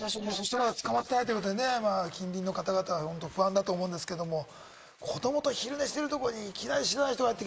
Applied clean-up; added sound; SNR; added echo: neural mask model Resemble Enhance denoiser.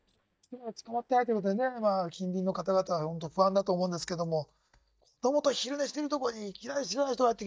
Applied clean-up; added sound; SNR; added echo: neural mask model DeepFilterNet 3.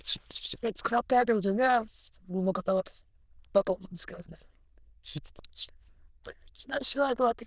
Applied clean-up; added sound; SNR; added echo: neural diffusion model UNIVERSE++.